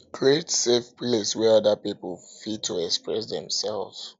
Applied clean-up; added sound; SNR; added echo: none; none; none; none.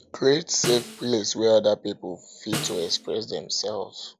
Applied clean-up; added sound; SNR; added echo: none; Snare drum; 12 dB; none.